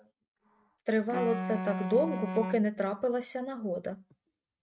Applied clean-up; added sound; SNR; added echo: neural mask model RNNoise.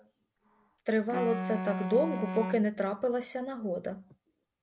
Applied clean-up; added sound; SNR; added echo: none; Wind instrument, woodwind instrument; 5 dB; none.